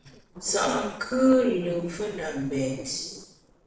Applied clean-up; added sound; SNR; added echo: neural separator model SepFormer DNS4.